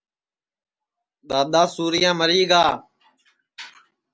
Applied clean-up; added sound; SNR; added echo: none; none; none; none.